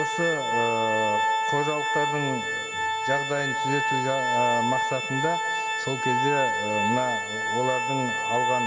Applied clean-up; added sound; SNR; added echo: none; Organ; -3 dB; none.